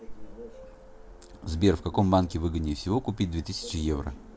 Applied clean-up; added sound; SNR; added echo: none; none; none; none.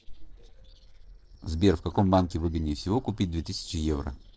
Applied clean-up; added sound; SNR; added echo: neural separator model SepFormer DNS4.